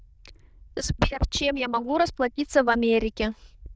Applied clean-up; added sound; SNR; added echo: neural diffusion model UNIVERSE++.